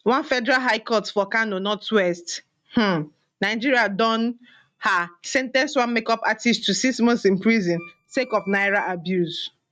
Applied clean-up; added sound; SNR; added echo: neural mask model RNNoise.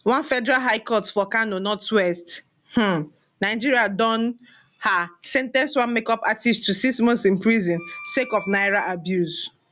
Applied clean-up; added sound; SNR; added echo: none; Wind instrument, woodwind instrument; 15 dB; none.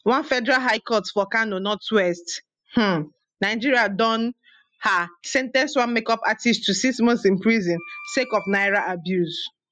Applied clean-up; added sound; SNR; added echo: classical method spectral subtraction.